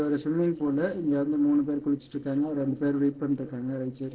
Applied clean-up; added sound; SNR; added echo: neural separator model SepFormer DNS4.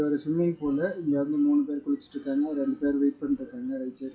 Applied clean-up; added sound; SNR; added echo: classical method WPE with log-MMSE.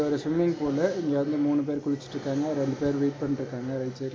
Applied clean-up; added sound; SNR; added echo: none; none; none; none.